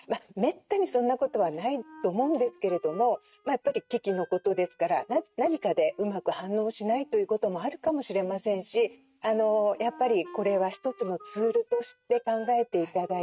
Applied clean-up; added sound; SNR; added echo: neural mask model RNNoise.